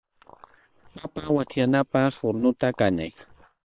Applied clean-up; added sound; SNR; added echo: neural separator model SepFormer WHAM!.